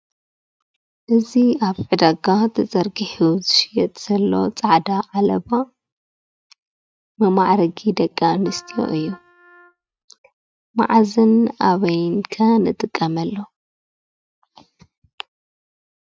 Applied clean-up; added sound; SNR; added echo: neural mask model RNNoise.